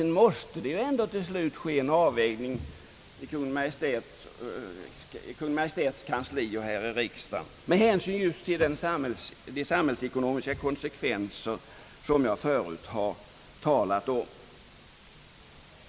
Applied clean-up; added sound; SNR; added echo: none; none; none; none.